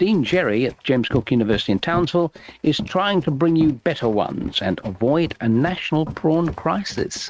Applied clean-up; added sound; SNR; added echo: neural mask model RNNoise.